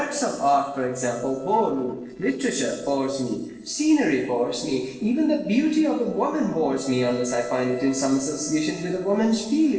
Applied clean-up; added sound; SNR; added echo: neural separator model SepFormer DNS4.